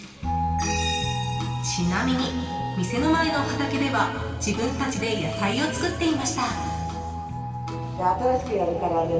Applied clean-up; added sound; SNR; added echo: none; Trumpet; 18 dB; reverberation time 2.5 s.